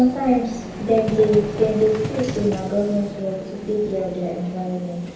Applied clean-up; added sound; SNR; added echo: none; Vehicle; 10 dB; reverberation time 1.9 s.